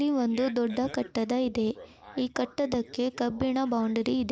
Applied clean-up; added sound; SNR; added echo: neural mask model Resemble Enhance denoiser.